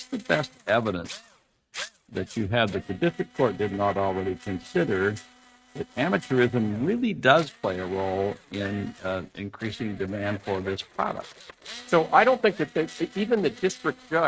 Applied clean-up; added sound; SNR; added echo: neural mask model RNNoise.